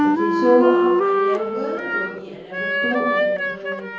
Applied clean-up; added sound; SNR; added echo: none; Wind instrument, woodwind instrument; -3 dB; reverberation time 1.2 s.